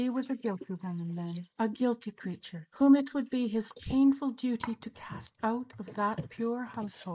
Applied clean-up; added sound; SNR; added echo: neural mask model Resemble Enhance denoiser.